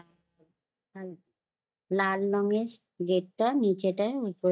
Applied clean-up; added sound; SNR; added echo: neural mask model DeepFilterNet 3.